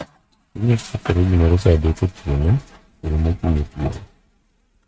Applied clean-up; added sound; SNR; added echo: neural mask model RNNoise.